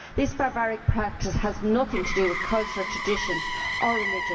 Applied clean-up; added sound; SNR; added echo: none; Motor vehicle (road); 6 dB; reverberation time 3.0 s.